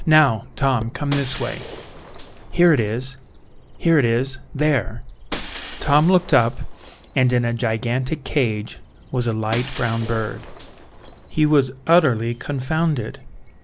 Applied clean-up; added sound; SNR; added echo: none; Bird vocalization, bird call, bird song + Shatter; 14 dB; none.